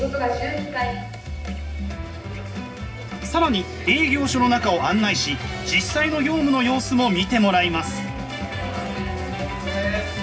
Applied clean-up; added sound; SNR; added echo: none; none; none; reverberation time 0.4 s.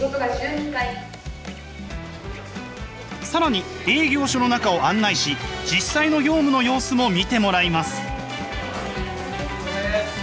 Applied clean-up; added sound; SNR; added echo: none; none; none; none.